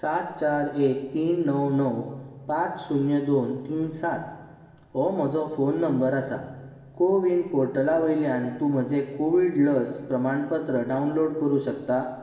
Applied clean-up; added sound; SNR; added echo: none; none; none; reverberation time 1.2 s.